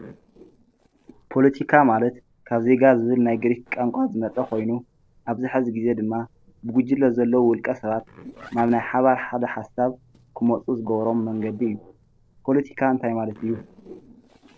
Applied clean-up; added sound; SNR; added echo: neural separator model SepFormer DNS4.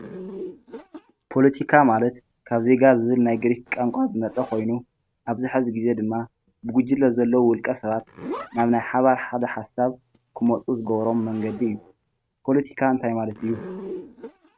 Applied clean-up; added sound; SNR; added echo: neural mask model RNNoise.